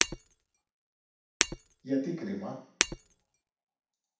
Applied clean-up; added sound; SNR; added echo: none; Shatter; -3 dB; reverberation time 0.7 s.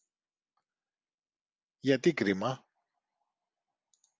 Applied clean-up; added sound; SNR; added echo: none; none; none; none.